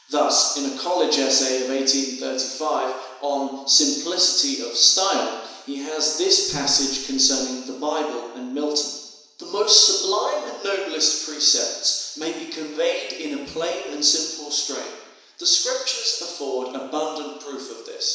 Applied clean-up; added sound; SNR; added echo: none; none; none; reverberation time 1.0 s.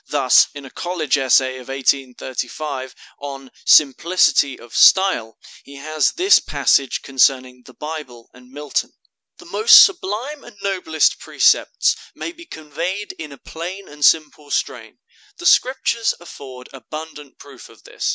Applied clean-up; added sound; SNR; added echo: none; none; none; none.